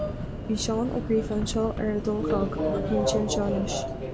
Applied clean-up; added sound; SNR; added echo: none; Subway, metro, underground; 1 dB; none.